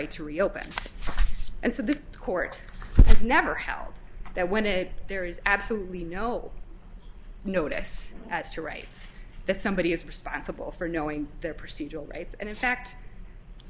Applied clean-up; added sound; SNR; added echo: none; none; none; none.